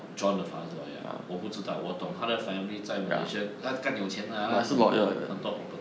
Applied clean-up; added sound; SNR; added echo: none; none; none; none.